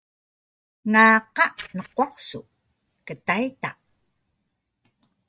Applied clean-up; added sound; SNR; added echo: neural mask model DeepFilterNet 3.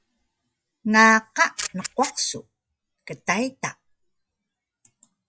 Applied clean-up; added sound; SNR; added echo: classical method log-MMSE.